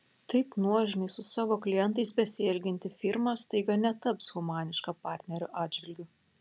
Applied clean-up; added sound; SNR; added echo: none; none; none; none.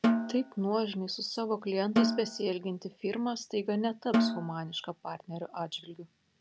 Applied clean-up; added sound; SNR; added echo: none; Snare drum; 0 dB; none.